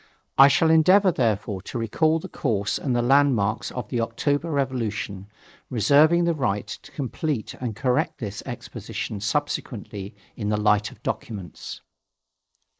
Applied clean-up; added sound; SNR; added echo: neural mask model Resemble Enhance denoiser.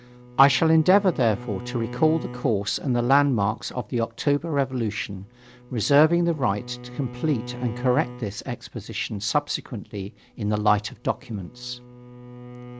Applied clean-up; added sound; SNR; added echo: none; Bowed string instrument; 16 dB; none.